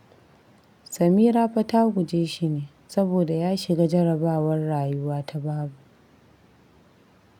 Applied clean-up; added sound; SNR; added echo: none; none; none; none.